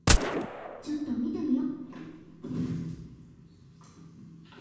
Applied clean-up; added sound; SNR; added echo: none; Gunshot, gunfire; -5 dB; reverberation time 1.2 s.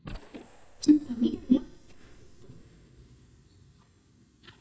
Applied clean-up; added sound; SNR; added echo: neural mask model DeepFilterNet 3.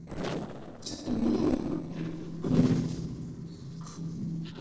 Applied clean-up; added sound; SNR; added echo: neural separator model SepFormer DNS4.